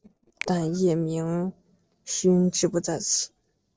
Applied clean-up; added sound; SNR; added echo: neural separator model SepFormer DNS4.